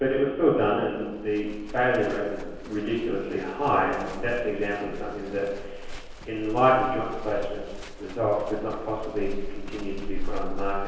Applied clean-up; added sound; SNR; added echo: none; Livestock, farm animals, working animals; 6 dB; reverberation time 1.2 s.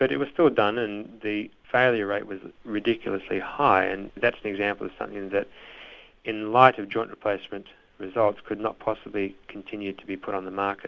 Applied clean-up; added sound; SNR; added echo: none; none; none; none.